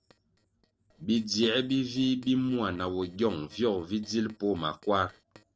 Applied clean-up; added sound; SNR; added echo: neural separator model SepFormer DNS4.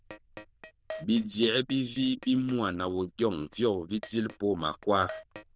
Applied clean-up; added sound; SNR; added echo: neural diffusion model UNIVERSE++.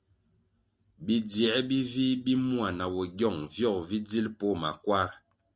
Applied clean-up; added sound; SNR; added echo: none; none; none; none.